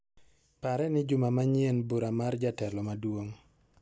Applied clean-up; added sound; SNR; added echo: none; none; none; none.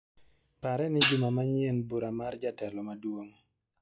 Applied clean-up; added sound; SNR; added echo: classical method log-MMSE.